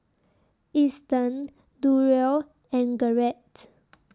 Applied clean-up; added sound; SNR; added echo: none; none; none; none.